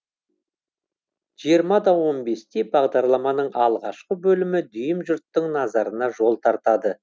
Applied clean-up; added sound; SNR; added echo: none; none; none; none.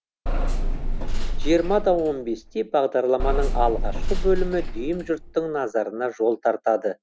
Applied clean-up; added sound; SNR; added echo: none; Bus / Engine; -1 dB; none.